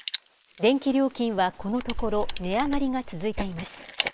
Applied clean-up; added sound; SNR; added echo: neural mask model Resemble Enhance denoiser.